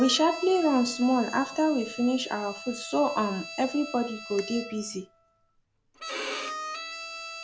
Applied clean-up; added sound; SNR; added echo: none; Bowed string instrument; 11 dB; none.